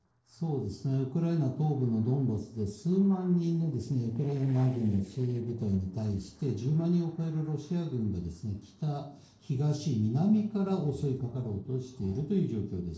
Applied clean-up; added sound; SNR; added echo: neural separator model SepFormer DNS4.